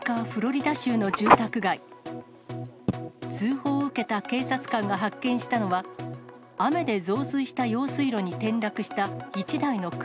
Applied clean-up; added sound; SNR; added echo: none; Telephone; 0 dB; none.